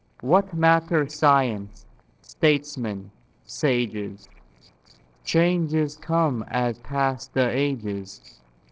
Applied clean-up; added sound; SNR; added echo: neural separator model SepFormer DNS4.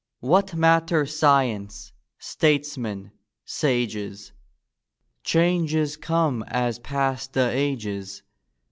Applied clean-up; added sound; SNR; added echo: none; none; none; none.